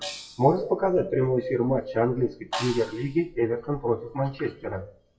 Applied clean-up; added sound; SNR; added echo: classical method WPE with log-MMSE.